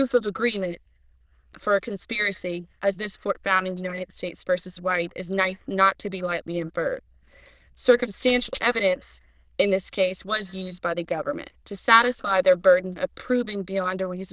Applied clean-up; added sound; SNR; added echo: neural diffusion model UNIVERSE++.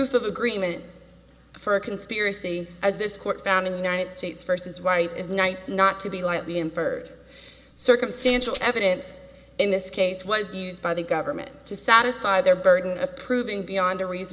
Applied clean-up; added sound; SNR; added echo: none; Rattle (instrument); -1 dB; none.